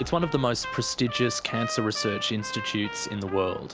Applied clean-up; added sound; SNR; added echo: none; Trumpet; 9 dB; none.